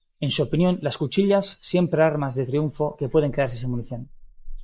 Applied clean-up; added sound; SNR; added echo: neural mask model Resemble Enhance denoiser.